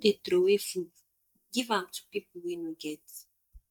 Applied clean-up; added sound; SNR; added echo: neural mask model DeepFilterNet 3.